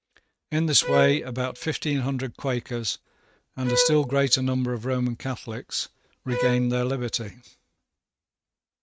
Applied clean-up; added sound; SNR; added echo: neural mask model RNNoise.